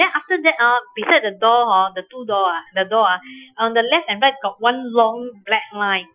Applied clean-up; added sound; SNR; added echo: classical method Wiener filter.